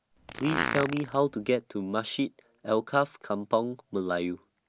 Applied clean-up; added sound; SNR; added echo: none; Fart; 5 dB; none.